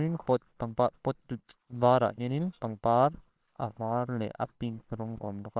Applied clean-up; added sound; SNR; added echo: neural separator model SepFormer WHAMR!.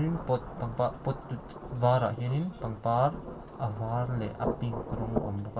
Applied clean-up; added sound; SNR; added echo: none; Rain / Thunderstorm; 8 dB; reverberation time 0.2 s.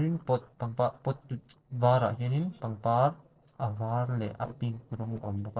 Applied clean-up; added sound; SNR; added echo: neural separator model SepFormer DNS4.